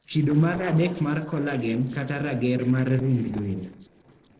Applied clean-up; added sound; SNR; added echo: neural separator model SepFormer DNS4.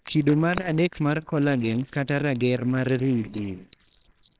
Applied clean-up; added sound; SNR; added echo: neural separator model SepFormer WHAMR!.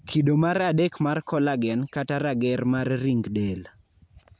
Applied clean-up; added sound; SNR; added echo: none; none; none; none.